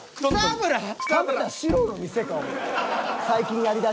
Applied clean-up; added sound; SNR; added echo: none; Bowed string instrument; 10 dB; none.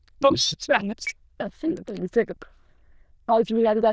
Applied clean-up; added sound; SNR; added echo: neural diffusion model UNIVERSE++.